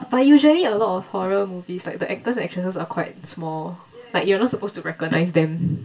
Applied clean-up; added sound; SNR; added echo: none; none; none; reverberation time 0.2 s.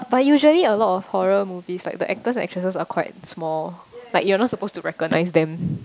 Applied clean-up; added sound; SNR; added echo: none; none; none; none.